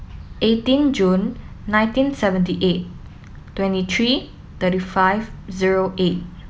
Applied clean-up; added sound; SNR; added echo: none; none; none; none.